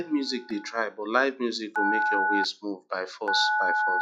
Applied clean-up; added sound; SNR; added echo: classical method log-MMSE.